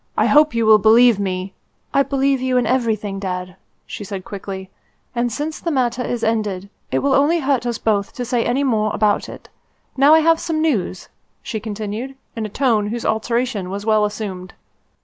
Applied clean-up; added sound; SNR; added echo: none; none; none; none.